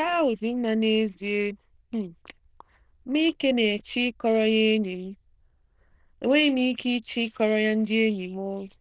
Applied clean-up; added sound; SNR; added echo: neural diffusion model UNIVERSE++.